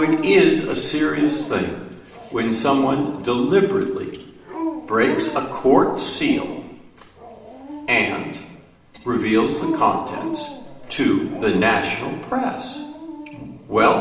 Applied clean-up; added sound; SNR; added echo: none; Dog; 13 dB; reverberation time 0.9 s.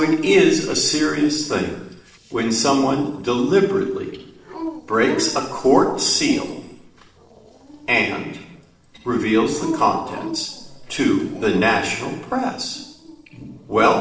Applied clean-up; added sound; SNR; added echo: neural separator model SepFormer DNS4.